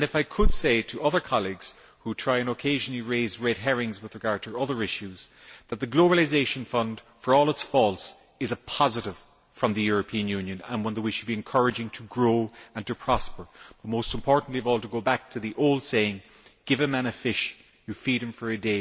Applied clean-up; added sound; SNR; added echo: none; none; none; none.